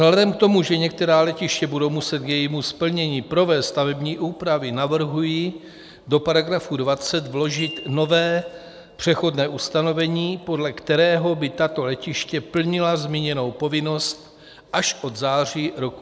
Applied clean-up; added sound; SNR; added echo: none; Glockenspiel; 20 dB; none.